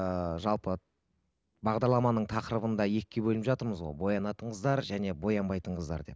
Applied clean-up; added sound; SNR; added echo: none; none; none; none.